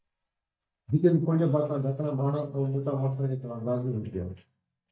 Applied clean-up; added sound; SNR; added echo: neural mask model DeepFilterNet 3.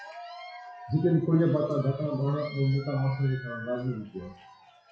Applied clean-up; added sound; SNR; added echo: classical method WPE with log-MMSE.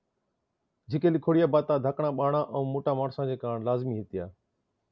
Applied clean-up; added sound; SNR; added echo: none; none; none; none.